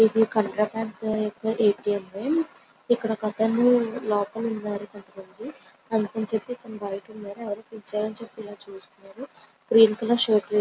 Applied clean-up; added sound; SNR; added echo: none; none; none; none.